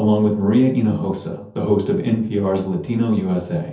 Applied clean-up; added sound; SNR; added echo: none; none; none; reverberation time 0.5 s.